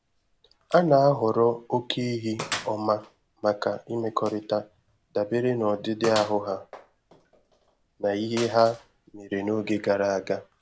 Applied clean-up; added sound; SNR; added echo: none; Gunshot, gunfire; 16 dB; none.